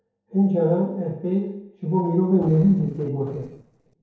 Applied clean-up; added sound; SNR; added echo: neural separator model SepFormer DNS4.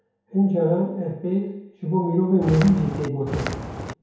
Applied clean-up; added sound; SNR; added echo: none; Walk, footsteps; 7 dB; reverberation time 0.9 s.